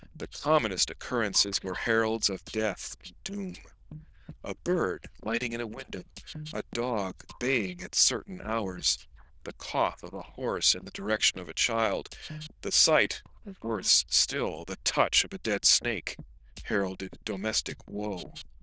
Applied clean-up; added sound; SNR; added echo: neural diffusion model UNIVERSE++.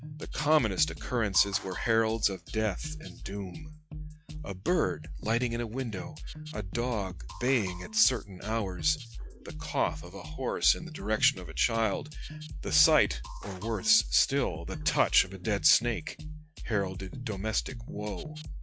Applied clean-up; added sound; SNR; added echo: classical method log-MMSE.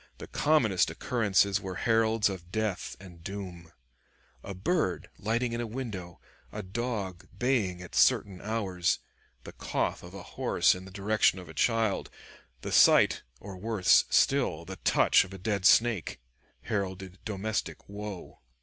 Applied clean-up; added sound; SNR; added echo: none; none; none; none.